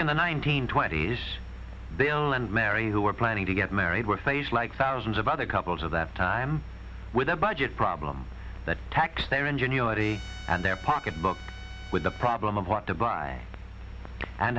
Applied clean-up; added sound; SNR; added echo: none; Trumpet; 19 dB; none.